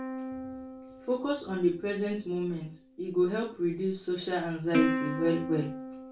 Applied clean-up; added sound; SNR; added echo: none; Plucked string instrument; 6 dB; reverberation time 0.3 s.